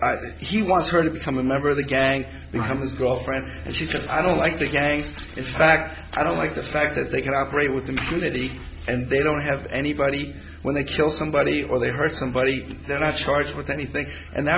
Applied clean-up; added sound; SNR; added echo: none; none; none; none.